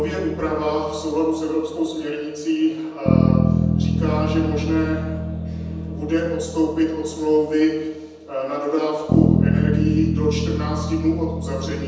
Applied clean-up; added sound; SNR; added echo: none; Bass guitar; 0 dB; reverberation time 1.1 s.